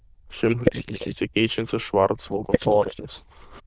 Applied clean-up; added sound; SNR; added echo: neural diffusion model UNIVERSE++.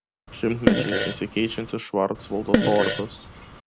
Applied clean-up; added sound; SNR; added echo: none; Fart; -1 dB; none.